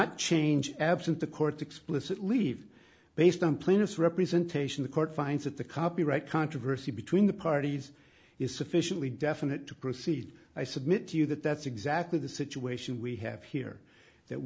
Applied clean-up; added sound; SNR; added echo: none; none; none; none.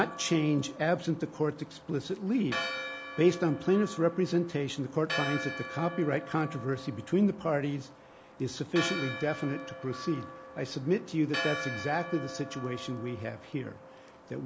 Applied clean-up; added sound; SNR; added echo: none; Church bell; 10 dB; none.